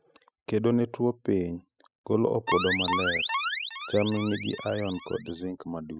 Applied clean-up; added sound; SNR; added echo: classical method spectral subtraction.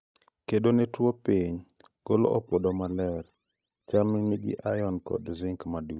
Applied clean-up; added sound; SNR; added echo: neural mask model DeepFilterNet 3.